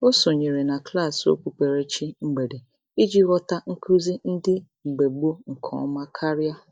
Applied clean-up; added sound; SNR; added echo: neural mask model DeepFilterNet 3.